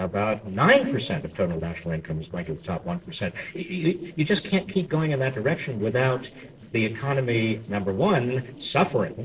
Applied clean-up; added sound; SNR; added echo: neural separator model SepFormer DNS4.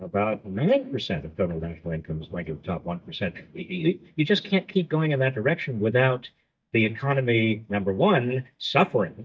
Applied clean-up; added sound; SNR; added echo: neural mask model DeepFilterNet 3.